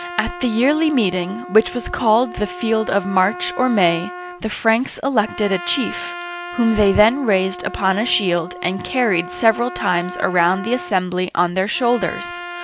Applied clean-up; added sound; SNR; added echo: none; Trumpet; 13 dB; none.